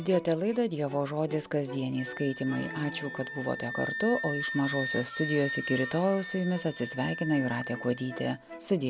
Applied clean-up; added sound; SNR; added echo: none; Wind instrument, woodwind instrument; 9 dB; none.